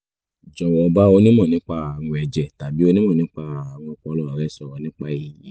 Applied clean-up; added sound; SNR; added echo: none; none; none; none.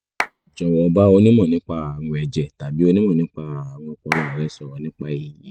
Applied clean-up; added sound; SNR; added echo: neural mask model RNNoise.